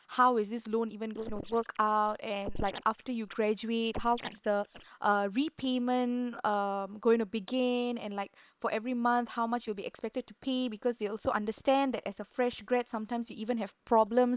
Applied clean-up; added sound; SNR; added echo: neural separator model SepFormer WHAM!.